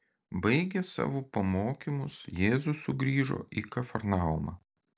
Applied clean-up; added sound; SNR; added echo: none; none; none; none.